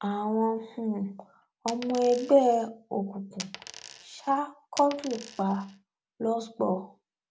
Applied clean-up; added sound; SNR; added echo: none; Coin (dropping); 16 dB; none.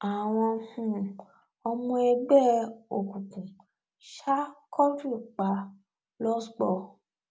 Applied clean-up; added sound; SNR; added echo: none; none; none; none.